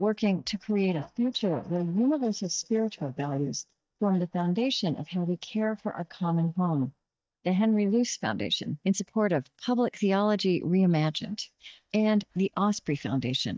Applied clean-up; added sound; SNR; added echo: neural mask model DeepFilterNet 3.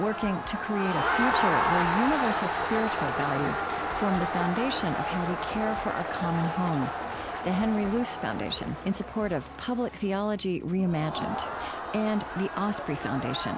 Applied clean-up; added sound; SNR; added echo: none; Crowd; 1 dB; none.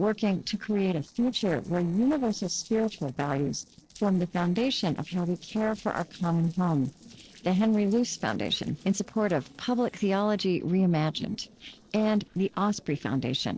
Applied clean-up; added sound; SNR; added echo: neural separator model SepFormer DNS4.